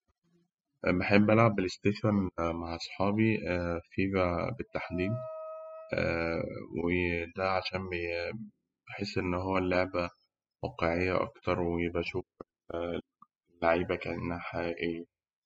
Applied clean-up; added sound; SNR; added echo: classical method spectral subtraction.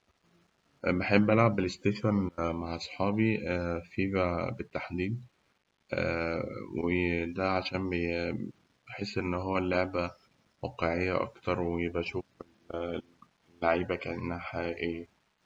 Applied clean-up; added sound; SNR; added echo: none; none; none; none.